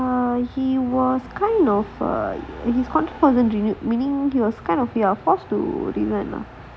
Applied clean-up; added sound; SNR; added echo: none; none; none; none.